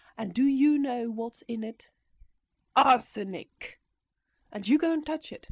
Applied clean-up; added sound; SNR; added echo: none; none; none; none.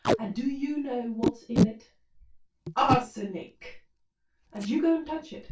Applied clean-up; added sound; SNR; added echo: none; Packing tape, duct tape; 1 dB; reverberation time 0.2 s.